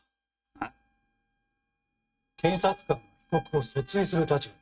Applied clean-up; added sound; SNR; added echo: neural mask model RNNoise.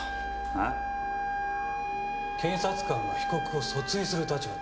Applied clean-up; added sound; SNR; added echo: none; Wind instrument, woodwind instrument; 0 dB; none.